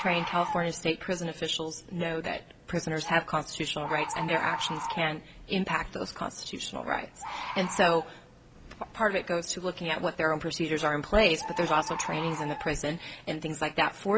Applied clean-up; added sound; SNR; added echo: none; Bird; 11 dB; none.